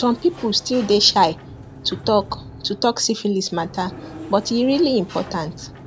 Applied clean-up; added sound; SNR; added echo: none; Sliding door; 17 dB; none.